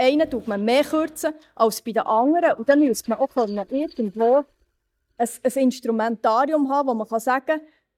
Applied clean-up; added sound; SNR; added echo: neural mask model DeepFilterNet 3.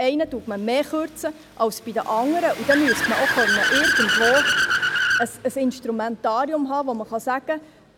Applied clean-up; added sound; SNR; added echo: none; Accelerating, revving, vroom / Car; 1 dB; none.